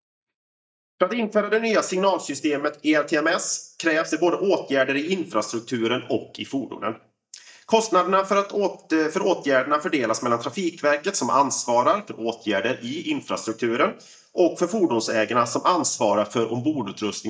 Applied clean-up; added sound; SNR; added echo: neural mask model DeepFilterNet 3.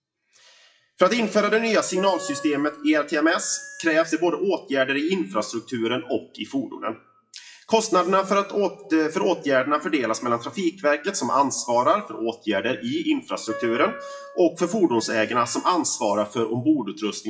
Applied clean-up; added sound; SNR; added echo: classical method WPE with log-MMSE.